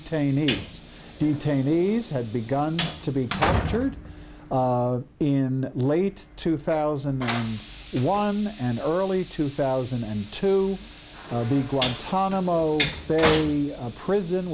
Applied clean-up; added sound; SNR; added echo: none; Train; 7 dB; none.